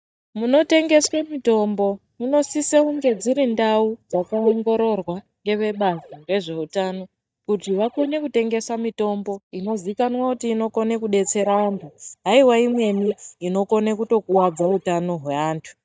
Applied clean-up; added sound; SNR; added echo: neural mask model DeepFilterNet 3.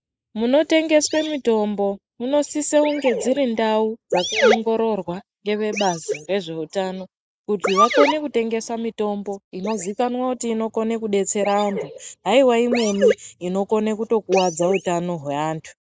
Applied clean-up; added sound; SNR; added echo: neural mask model Resemble Enhance denoiser.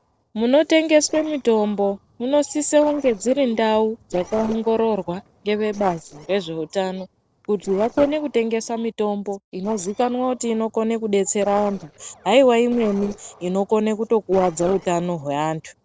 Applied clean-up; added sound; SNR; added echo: neural separator model SepFormer DNS4.